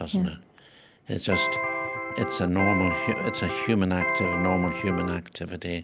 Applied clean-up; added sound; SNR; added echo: none; Electric guitar; 1 dB; none.